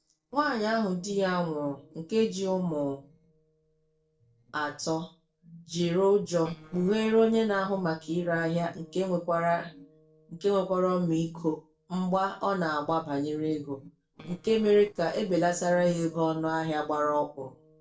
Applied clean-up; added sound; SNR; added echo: neural separator model SepFormer DNS4.